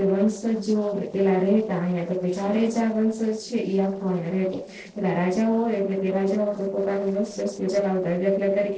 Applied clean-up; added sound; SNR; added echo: neural separator model SepFormer DNS4.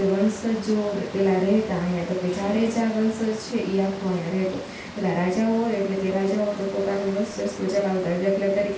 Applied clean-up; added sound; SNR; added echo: none; Water; 16 dB; reverberation time 0.3 s.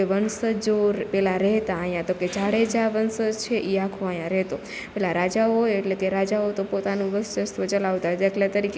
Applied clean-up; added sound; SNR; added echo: none; none; none; none.